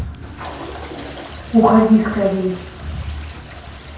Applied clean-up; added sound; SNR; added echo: none; Toilet flush; 15 dB; reverberation time 0.5 s.